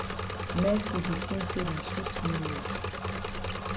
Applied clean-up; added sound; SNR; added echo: none; Engine / Mechanisms; 0 dB; none.